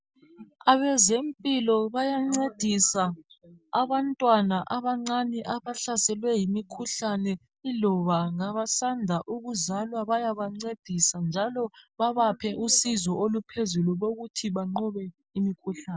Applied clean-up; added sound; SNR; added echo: none; none; none; none.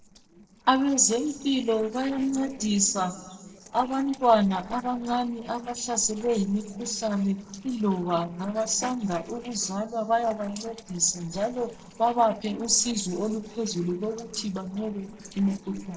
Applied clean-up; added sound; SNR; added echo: neural separator model SepFormer DNS4.